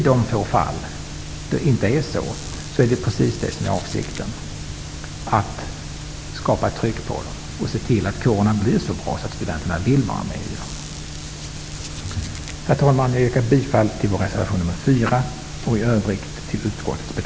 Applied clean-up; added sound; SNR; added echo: none; Squeak; 20 dB; none.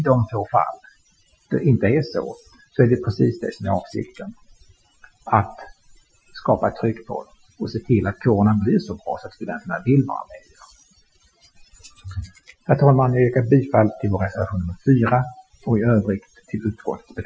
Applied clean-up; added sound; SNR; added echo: classical method Wiener filter.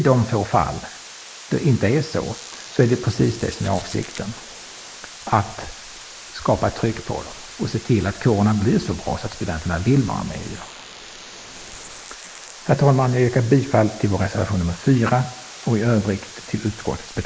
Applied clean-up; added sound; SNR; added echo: neural mask model Resemble Enhance denoiser.